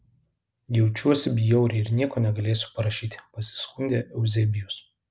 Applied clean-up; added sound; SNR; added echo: none; none; none; none.